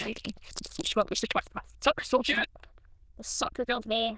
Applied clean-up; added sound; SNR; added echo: neural diffusion model UNIVERSE++.